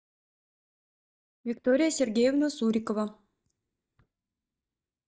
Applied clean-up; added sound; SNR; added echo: neural mask model DeepFilterNet 3.